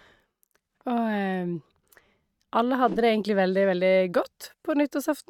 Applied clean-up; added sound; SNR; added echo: neural mask model RNNoise.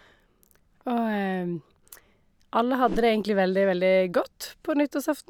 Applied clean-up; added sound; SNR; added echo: none; Whoosh, swoosh, swish; 19 dB; none.